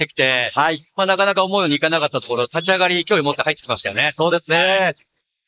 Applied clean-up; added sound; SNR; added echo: neural mask model Resemble Enhance denoiser.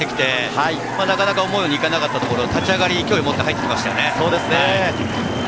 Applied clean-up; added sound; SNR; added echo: none; Sink (filling or washing); 15 dB; none.